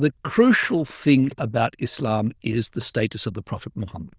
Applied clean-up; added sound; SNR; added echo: neural diffusion model UNIVERSE++.